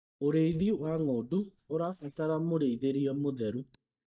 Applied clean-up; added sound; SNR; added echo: neural mask model DeepFilterNet 3.